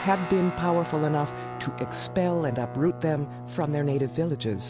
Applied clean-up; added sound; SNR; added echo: none; Guitar; 10 dB; none.